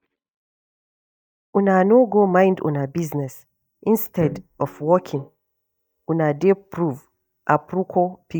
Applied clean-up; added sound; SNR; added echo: neural mask model DeepFilterNet 3.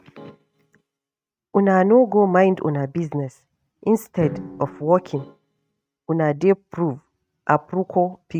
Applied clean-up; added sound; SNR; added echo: neural mask model RNNoise.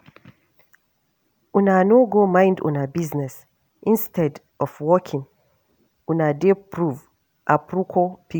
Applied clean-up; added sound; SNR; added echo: none; none; none; none.